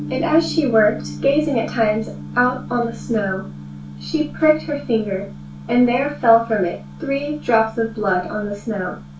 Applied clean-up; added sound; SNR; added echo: none; Gong; 13 dB; reverberation time 0.3 s.